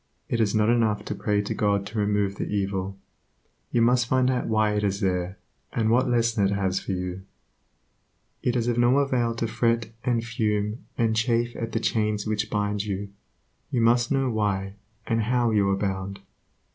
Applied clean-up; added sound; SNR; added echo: none; none; none; none.